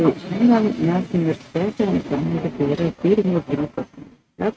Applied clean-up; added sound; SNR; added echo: neural mask model RNNoise.